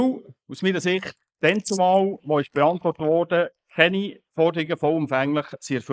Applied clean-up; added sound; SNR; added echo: neural mask model Resemble Enhance denoiser.